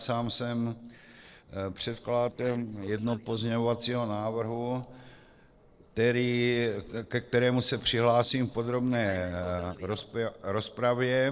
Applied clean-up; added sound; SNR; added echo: neural separator model SepFormer DNS4.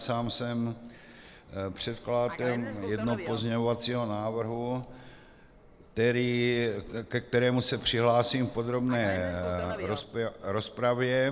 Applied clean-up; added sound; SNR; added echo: none; Fixed-wing aircraft, airplane; 15 dB; none.